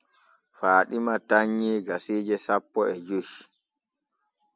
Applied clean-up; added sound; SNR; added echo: none; none; none; none.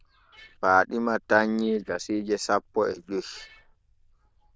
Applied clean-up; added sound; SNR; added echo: neural diffusion model UNIVERSE++.